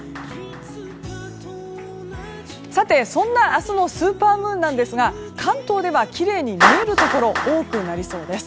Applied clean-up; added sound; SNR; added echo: none; Clapping; 6 dB; none.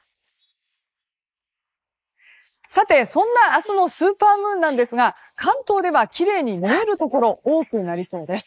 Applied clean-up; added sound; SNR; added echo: neural mask model Resemble Enhance denoiser.